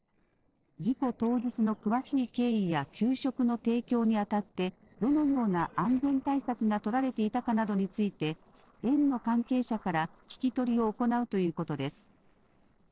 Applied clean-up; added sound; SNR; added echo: neural separator model SepFormer DNS4.